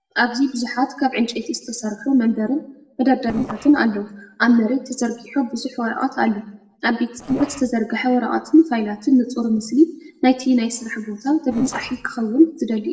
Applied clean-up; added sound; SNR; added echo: neural separator model SepFormer DNS4.